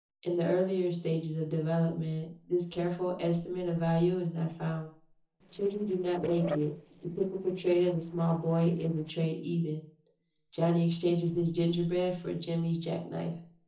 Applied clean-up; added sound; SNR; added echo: neural separator model SepFormer DNS4.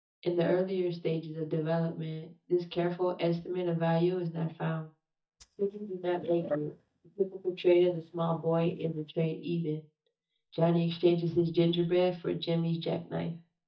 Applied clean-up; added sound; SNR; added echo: neural mask model DeepFilterNet 3.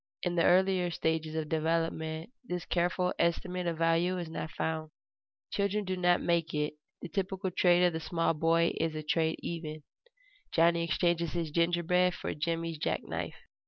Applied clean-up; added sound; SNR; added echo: none; none; none; none.